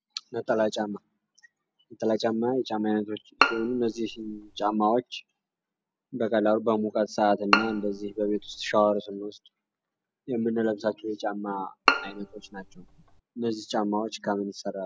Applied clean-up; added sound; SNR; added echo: none; Bowed string instrument; 1 dB; none.